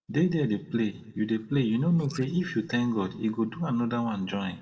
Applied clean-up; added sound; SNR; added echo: neural separator model SepFormer DNS4.